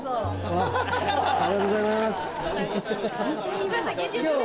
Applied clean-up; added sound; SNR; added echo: none; Bicycle + Tabla; 13 dB; none.